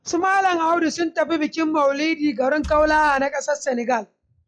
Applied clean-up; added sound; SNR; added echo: classical method log-MMSE.